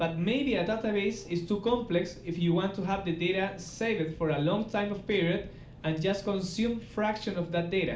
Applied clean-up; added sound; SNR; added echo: none; Engine; 18 dB; reverberation time 0.4 s.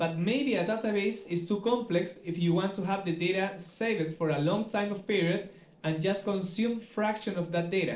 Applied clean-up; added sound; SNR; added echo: neural separator model SepFormer DNS4.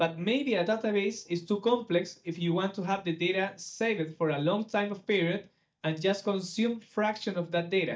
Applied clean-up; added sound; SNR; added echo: neural mask model DeepFilterNet 3.